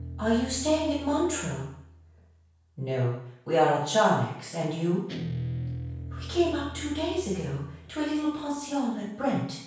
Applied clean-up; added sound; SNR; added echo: none; Guitar; 12 dB; reverberation time 0.7 s.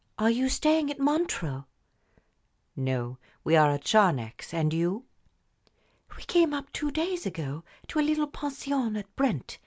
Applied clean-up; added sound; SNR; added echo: none; none; none; none.